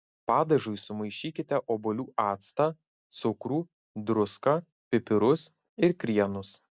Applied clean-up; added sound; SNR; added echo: none; none; none; none.